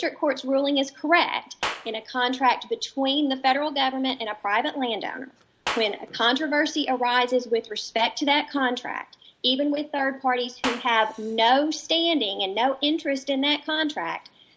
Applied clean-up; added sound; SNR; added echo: none; Clapping; 15 dB; none.